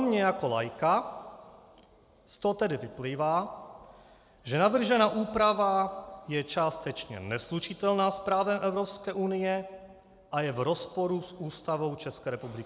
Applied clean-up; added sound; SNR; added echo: none; none; none; none.